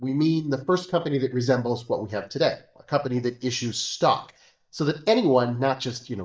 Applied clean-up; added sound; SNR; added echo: neural mask model DeepFilterNet 3.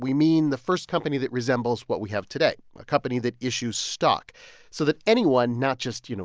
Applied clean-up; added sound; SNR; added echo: none; none; none; none.